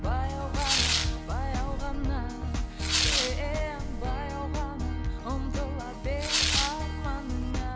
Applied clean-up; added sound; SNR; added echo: none; Tearing; 2 dB; none.